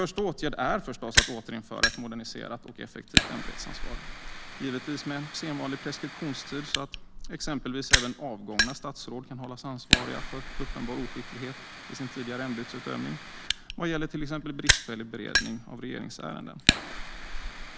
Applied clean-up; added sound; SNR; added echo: none; Fire; -4 dB; none.